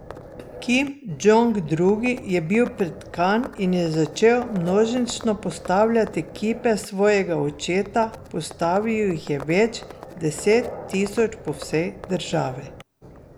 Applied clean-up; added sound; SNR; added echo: none; Livestock, farm animals, working animals; 17 dB; none.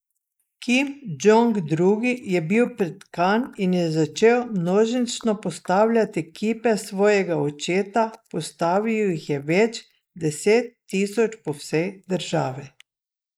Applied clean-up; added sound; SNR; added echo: neural mask model Resemble Enhance denoiser.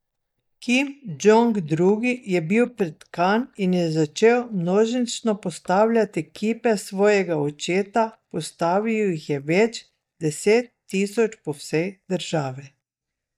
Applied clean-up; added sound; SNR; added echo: neural mask model DeepFilterNet 3.